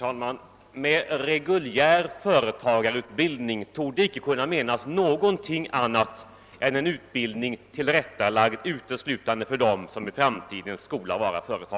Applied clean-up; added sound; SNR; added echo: none; none; none; none.